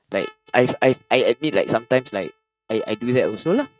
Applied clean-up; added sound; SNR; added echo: neural mask model RNNoise.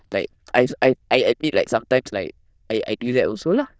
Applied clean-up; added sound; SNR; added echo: neural diffusion model UNIVERSE++.